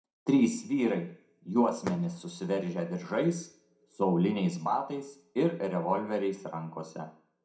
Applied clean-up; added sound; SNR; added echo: none; Fireworks; 17 dB; reverberation time 0.4 s.